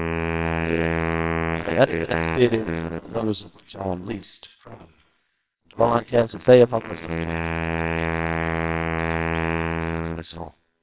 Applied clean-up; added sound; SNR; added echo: neural separator model SepFormer WHAMR!.